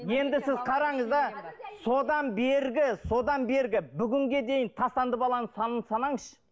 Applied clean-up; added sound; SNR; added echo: none; none; none; none.